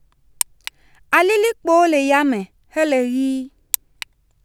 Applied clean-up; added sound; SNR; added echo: none; none; none; none.